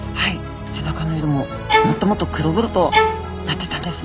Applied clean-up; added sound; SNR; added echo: none; Bowed string instrument; 0 dB; none.